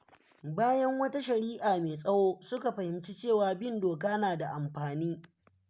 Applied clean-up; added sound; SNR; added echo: none; none; none; none.